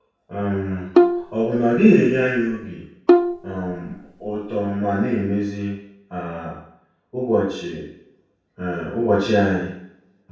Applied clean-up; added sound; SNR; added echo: none; Bowed string instrument; -1 dB; reverberation time 0.7 s.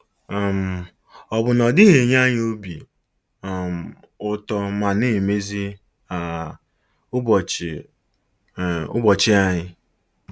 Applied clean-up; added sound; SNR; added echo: none; none; none; none.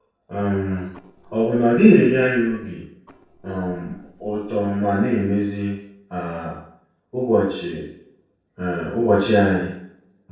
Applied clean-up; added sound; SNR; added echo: neural separator model SepFormer DNS4.